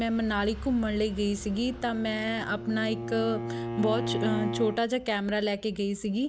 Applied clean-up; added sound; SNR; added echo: none; Bowed string instrument; 8 dB; none.